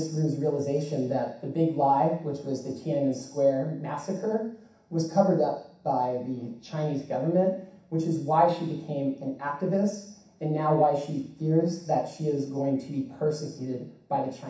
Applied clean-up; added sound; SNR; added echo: none; none; none; reverberation time 0.7 s.